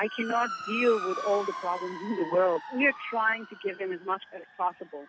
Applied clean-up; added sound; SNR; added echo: none; Motor vehicle (road) / Siren; 11 dB; none.